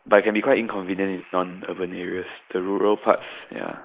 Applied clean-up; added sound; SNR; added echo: neural mask model Resemble Enhance denoiser.